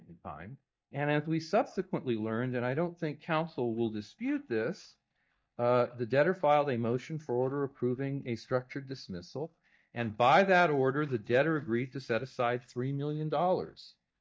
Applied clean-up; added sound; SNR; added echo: neural mask model DeepFilterNet 3.